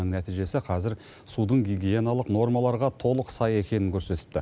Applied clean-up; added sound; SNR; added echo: none; none; none; none.